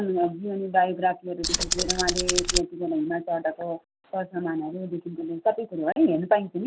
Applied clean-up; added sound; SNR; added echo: none; Tools; -1 dB; none.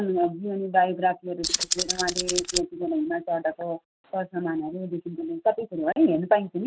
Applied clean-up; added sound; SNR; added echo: neural mask model RNNoise.